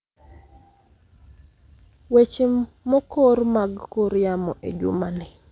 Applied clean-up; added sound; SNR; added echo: none; none; none; none.